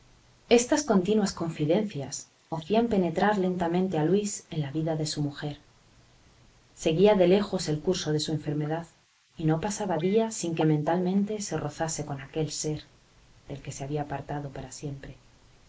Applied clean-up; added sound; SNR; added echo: neural mask model Resemble Enhance denoiser.